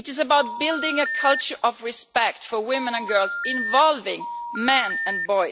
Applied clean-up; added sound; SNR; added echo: none; Telephone; 6 dB; none.